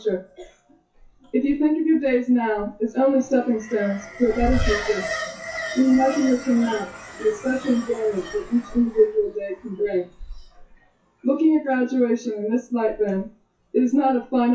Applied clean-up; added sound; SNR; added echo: classical method WPE with log-MMSE.